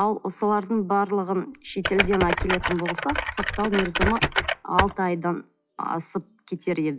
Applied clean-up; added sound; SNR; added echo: classical method log-MMSE.